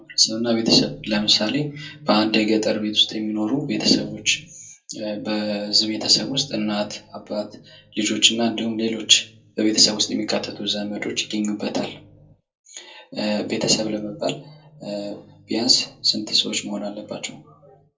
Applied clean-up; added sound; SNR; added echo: none; none; none; reverberation time 0.2 s.